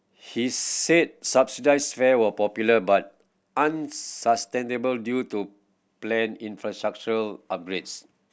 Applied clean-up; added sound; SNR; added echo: none; none; none; none.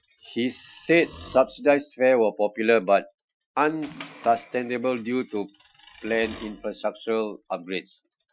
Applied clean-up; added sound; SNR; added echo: classical method Wiener filter.